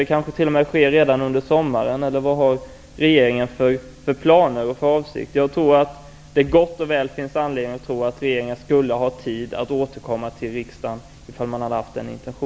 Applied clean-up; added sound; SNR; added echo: none; none; none; none.